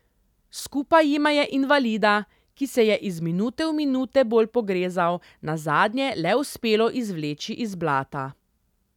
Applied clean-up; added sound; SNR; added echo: none; none; none; none.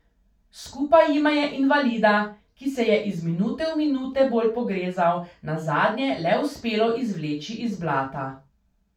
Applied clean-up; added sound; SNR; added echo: none; none; none; reverberation time 0.3 s.